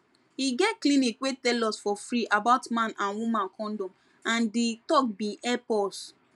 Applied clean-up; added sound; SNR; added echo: none; none; none; none.